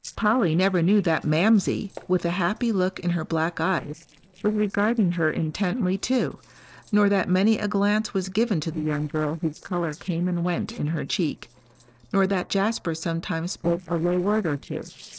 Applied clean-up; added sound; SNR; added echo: neural separator model SepFormer DNS4.